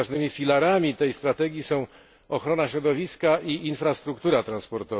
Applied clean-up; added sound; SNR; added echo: none; none; none; none.